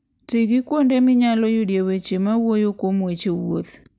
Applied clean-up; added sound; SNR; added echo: none; none; none; none.